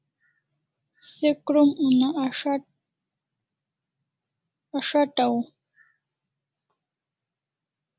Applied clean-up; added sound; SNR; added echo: none; none; none; none.